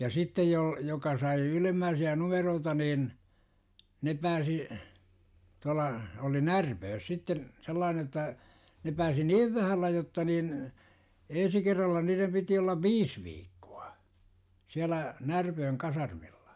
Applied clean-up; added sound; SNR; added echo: none; none; none; none.